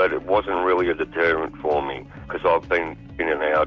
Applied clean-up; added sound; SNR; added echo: none; none; none; none.